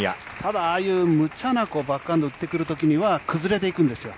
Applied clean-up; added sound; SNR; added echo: none; none; none; none.